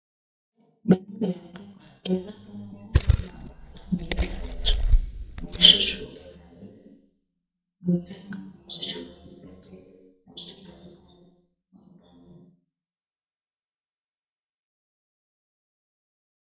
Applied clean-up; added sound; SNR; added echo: neural mask model DeepFilterNet 3.